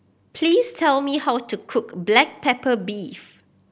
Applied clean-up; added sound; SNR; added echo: none; none; none; none.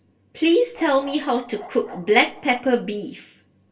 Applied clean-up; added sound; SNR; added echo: none; Bark; 19 dB; reverberation time 0.2 s.